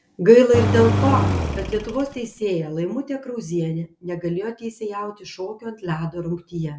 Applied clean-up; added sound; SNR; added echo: none; Engine; 0 dB; none.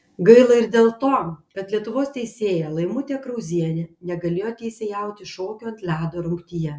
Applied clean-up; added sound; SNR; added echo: none; none; none; none.